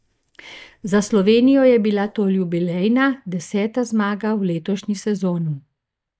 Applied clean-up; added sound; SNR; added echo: neural mask model DeepFilterNet 3.